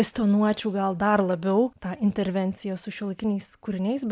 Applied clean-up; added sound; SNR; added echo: none; none; none; none.